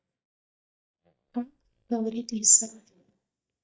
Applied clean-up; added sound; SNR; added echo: neural mask model DeepFilterNet 3.